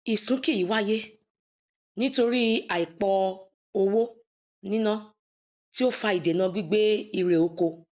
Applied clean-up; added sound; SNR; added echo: none; none; none; none.